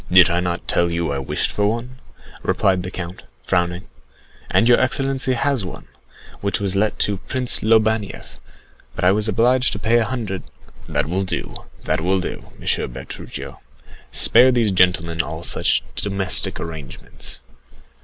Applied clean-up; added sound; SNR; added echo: none; Rattle (instrument); 17 dB; none.